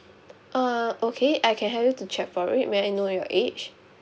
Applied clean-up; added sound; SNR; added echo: none; none; none; none.